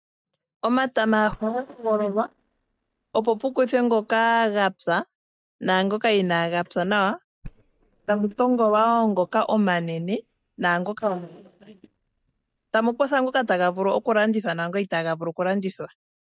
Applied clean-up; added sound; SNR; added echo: neural mask model DeepFilterNet 3.